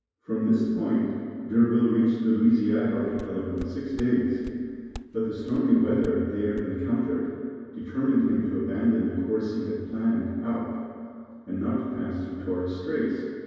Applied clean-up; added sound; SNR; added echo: none; Walk, footsteps; 19 dB; reverberation time 2.2 s.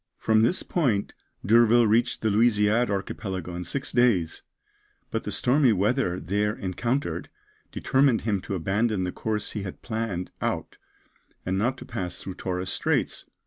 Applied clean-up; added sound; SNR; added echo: none; none; none; none.